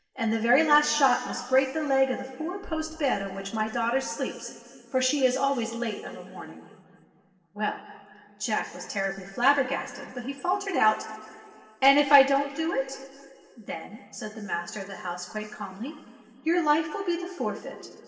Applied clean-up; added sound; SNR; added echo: none; none; none; reverberation time 2.7 s.